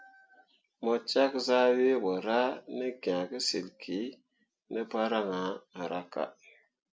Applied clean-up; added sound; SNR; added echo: none; none; none; none.